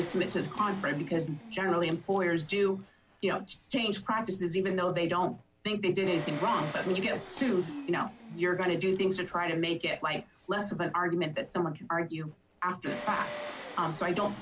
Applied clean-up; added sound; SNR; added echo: none; Engine; 15 dB; none.